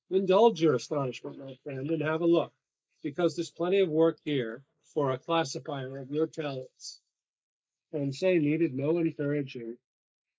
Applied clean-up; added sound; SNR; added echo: neural mask model Resemble Enhance denoiser.